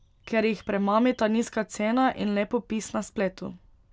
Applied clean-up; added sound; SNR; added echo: none; none; none; none.